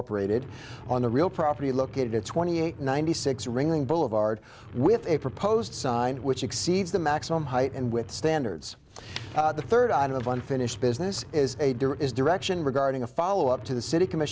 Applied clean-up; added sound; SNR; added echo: none; Truck; 16 dB; none.